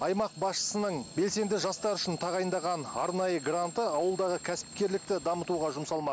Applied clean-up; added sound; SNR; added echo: none; Alarm / Clock; 17 dB; none.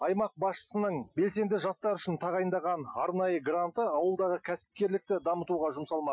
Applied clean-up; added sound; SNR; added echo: classical method Wiener filter.